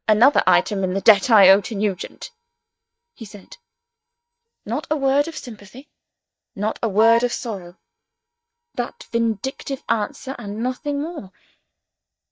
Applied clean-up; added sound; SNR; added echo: neural mask model DeepFilterNet 3.